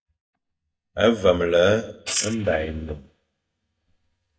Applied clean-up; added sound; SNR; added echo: neural mask model DeepFilterNet 3.